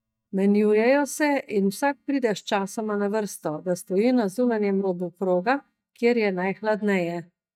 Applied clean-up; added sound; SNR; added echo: neural mask model DeepFilterNet 3.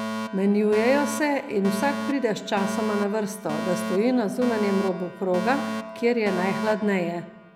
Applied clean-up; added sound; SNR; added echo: none; Alarm; 7 dB; none.